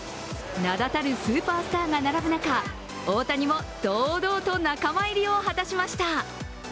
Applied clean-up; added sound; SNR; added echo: none; none; none; none.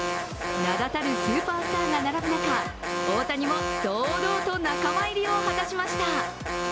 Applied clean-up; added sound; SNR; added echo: none; Alarm; 2 dB; none.